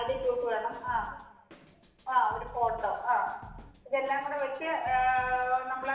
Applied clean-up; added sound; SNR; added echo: none; Drum kit; 20 dB; reverberation time 0.8 s.